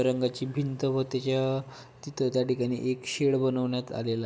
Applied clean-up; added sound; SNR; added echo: none; none; none; none.